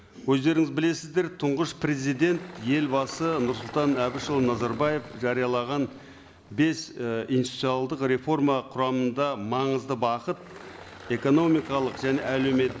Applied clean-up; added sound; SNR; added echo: none; Engine; 18 dB; none.